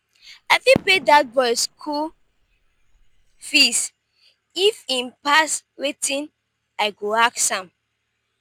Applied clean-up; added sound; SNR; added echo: none; Fireworks; 15 dB; none.